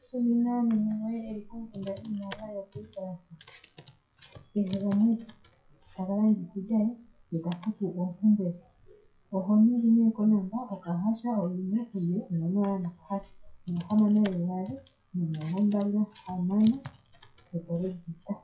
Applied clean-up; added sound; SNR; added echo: classical method WPE with log-MMSE.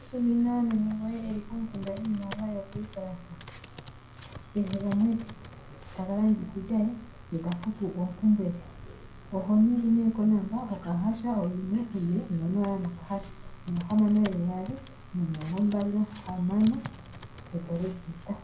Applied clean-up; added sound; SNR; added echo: none; Computer keyboard; 16 dB; reverberation time 0.4 s.